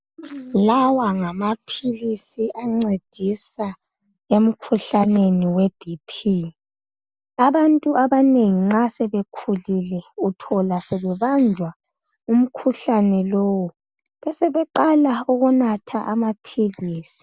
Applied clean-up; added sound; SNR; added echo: none; none; none; none.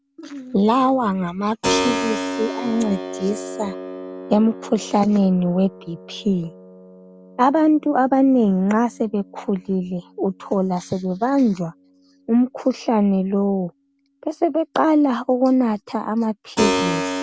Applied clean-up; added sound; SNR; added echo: none; Keyboard (musical); 10 dB; none.